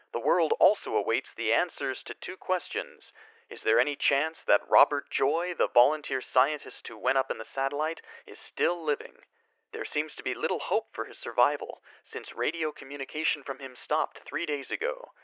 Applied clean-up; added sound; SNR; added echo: none; none; none; none.